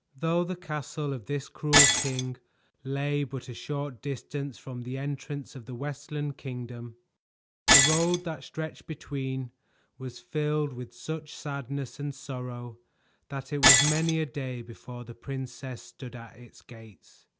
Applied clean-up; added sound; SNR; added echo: none; Shatter; 0 dB; none.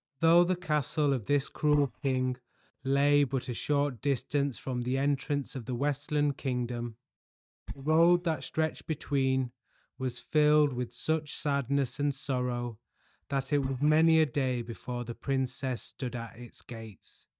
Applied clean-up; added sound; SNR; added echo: neural mask model DeepFilterNet 3.